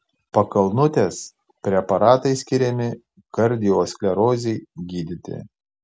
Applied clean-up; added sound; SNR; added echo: none; none; none; none.